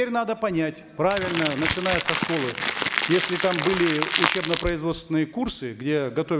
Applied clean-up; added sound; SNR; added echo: none; Crackle; 2 dB; none.